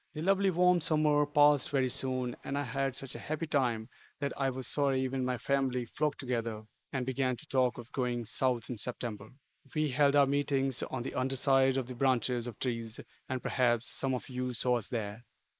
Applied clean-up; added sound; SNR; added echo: neural mask model Resemble Enhance denoiser.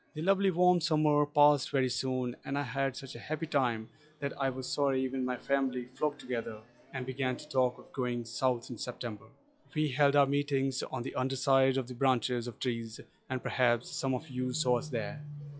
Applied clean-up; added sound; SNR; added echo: classical method log-MMSE.